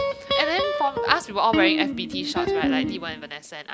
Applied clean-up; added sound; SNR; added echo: none; Guitar; 0 dB; none.